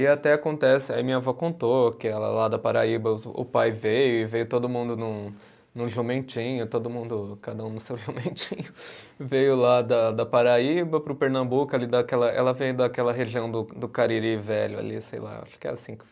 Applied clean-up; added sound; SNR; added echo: none; none; none; none.